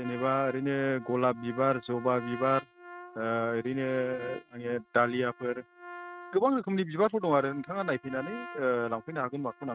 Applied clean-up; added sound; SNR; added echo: neural mask model RNNoise.